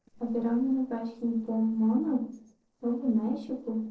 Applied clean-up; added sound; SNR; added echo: neural separator model SepFormer DNS4.